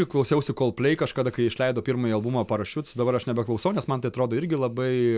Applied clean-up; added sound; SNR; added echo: none; none; none; none.